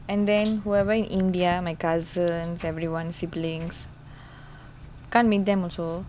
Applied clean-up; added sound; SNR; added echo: none; Engine; 19 dB; none.